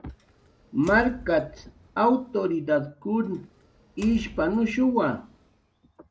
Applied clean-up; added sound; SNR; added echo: none; Door; 20 dB; none.